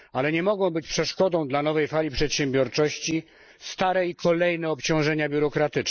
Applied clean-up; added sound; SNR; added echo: neural mask model Resemble Enhance denoiser.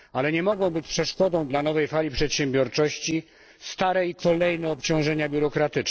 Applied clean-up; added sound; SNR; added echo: neural separator model SepFormer DNS4.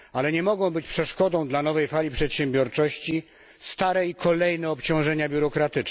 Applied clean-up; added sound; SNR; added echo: none; none; none; none.